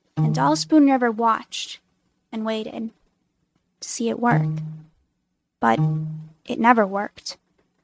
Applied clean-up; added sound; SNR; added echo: neural mask model RNNoise.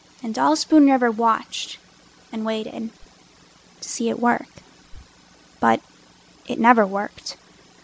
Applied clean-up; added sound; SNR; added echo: none; none; none; none.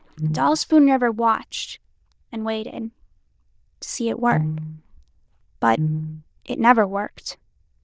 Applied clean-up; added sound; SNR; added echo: neural diffusion model UNIVERSE++.